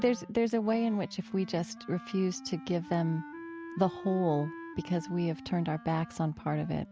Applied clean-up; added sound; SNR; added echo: none; Wind instrument, woodwind instrument; 15 dB; none.